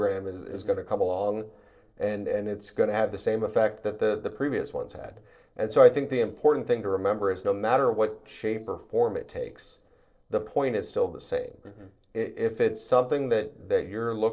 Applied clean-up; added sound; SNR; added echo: neural separator model SepFormer DNS4.